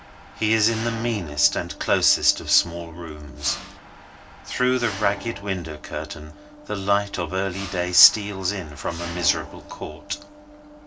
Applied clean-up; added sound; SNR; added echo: none; Mechanisms; 14 dB; reverberation time 0.2 s.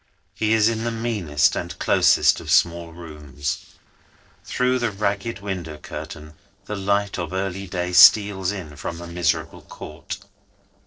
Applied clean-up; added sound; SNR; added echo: neural separator model SepFormer DNS4.